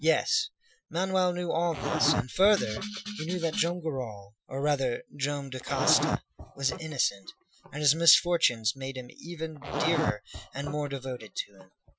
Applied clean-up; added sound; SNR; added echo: classical method Wiener filter.